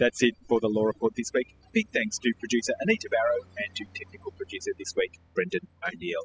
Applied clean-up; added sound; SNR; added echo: classical method spectral subtraction.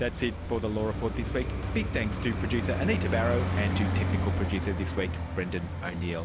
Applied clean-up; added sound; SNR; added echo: none; Traffic noise, roadway noise; 0 dB; none.